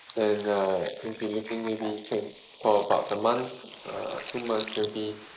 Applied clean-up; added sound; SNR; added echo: neural mask model Resemble Enhance denoiser.